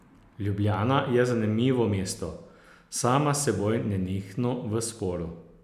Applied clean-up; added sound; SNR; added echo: none; none; none; none.